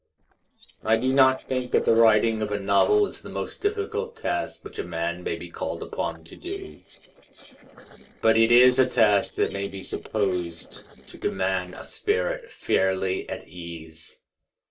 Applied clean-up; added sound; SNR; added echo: neural separator model SepFormer DNS4.